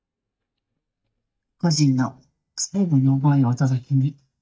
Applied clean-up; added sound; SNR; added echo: neural mask model DeepFilterNet 3.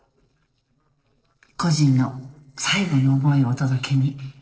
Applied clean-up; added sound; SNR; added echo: neural separator model SepFormer DNS4.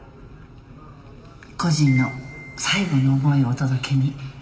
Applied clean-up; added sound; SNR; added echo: none; Piano; 16 dB; reverberation time 3.0 s.